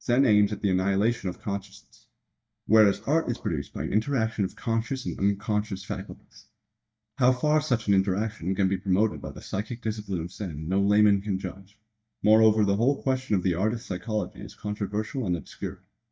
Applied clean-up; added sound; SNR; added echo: neural mask model DeepFilterNet 3.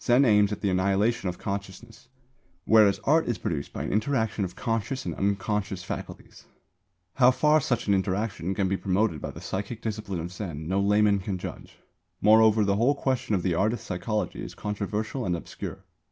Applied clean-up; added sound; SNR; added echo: none; none; none; none.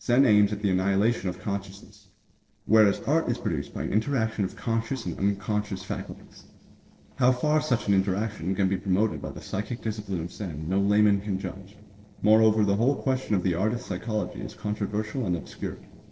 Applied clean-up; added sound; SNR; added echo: neural separator model SepFormer DNS4.